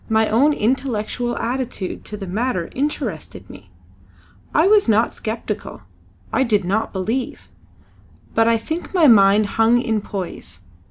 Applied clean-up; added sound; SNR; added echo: none; none; none; none.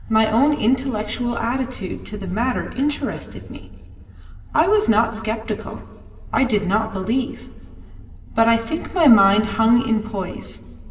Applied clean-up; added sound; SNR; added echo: none; Engine / Car; 20 dB; reverberation time 2.4 s.